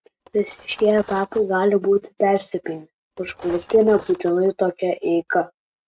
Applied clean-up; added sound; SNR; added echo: neural mask model RNNoise.